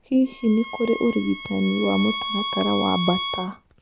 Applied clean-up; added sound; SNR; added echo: none; Bowed string instrument; 7 dB; none.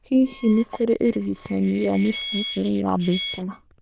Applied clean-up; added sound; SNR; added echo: neural diffusion model UNIVERSE++.